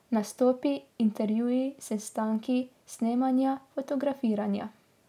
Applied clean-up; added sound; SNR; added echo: none; none; none; none.